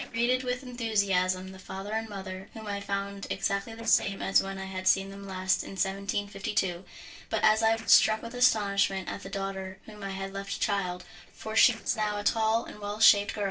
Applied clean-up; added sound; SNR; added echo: neural separator model SepFormer DNS4.